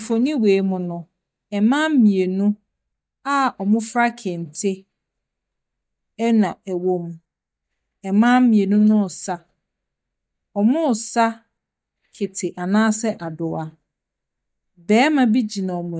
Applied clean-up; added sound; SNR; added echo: neural mask model DeepFilterNet 3.